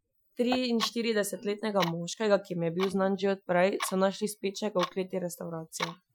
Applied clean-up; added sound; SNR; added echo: classical method Wiener filter.